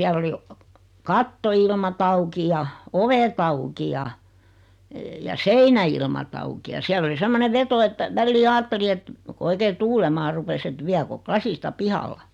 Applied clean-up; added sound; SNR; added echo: none; none; none; none.